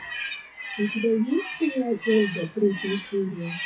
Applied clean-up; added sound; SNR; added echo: classical method WPE with log-MMSE.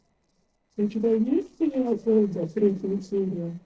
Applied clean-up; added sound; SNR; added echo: neural separator model SepFormer DNS4.